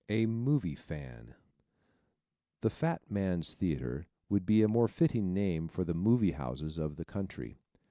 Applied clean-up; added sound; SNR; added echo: none; none; none; none.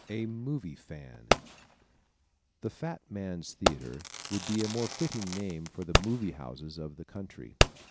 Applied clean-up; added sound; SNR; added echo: none; Fireworks; -3 dB; none.